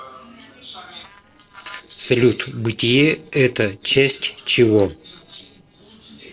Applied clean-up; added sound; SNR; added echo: neural separator model SepFormer DNS4.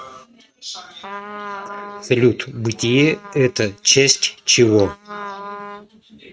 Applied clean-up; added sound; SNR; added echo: neural mask model RNNoise.